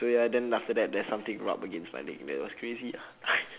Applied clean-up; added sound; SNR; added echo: none; none; none; none.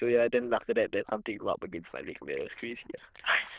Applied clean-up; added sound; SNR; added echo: neural diffusion model UNIVERSE++.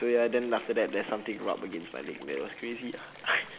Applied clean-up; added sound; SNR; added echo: none; Water; 20 dB; none.